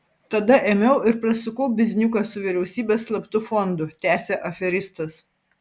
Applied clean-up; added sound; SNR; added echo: none; none; none; none.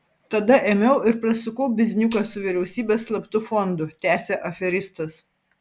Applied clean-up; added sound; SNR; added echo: none; Tambourine; 5 dB; none.